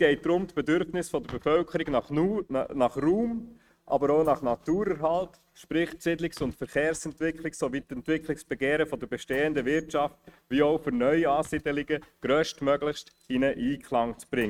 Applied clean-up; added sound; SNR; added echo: neural mask model RNNoise.